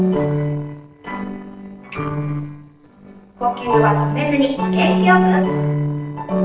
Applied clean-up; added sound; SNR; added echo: neural separator model SepFormer DNS4.